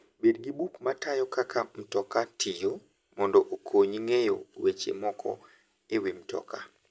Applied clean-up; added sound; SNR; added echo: none; none; none; none.